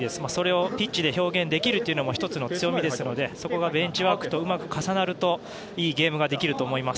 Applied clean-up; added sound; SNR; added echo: none; none; none; none.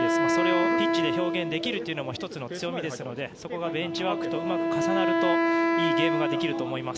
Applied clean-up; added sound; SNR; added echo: none; Wind instrument, woodwind instrument; -5 dB; none.